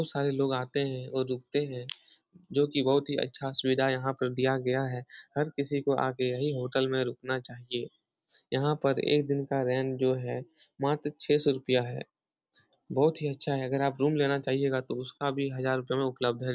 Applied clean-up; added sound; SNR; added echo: none; none; none; none.